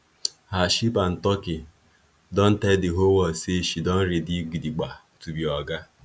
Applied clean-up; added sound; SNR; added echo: none; none; none; none.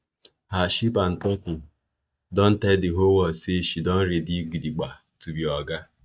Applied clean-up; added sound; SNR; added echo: neural mask model DeepFilterNet 3.